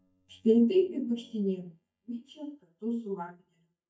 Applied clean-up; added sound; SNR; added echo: neural mask model DeepFilterNet 3.